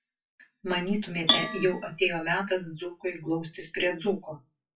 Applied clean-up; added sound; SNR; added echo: classical method WPE with log-MMSE.